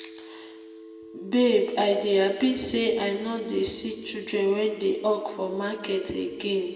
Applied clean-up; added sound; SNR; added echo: none; Telephone; 18 dB; reverberation time 2.0 s.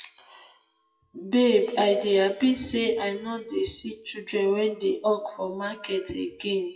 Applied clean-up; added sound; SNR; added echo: classical method WPE with log-MMSE.